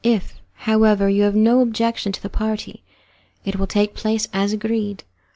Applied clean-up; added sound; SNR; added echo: none; none; none; none.